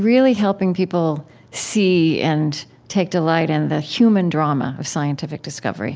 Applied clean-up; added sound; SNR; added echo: none; none; none; none.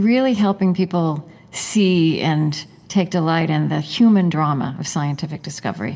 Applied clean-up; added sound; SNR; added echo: none; none; none; reverberation time 0.3 s.